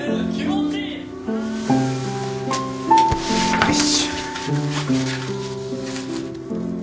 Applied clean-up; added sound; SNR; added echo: none; Wind instrument, woodwind instrument; 16 dB; none.